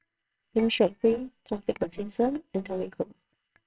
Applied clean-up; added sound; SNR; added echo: neural separator model SepFormer WHAMR!.